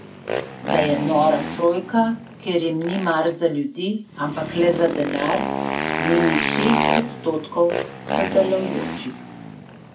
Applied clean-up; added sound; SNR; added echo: none; Motorcycle; 4 dB; none.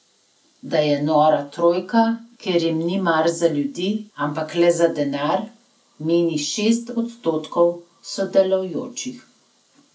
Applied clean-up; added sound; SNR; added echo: none; none; none; none.